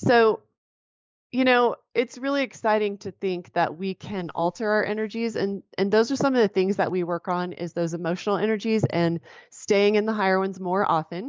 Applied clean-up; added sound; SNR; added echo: neural mask model Resemble Enhance denoiser.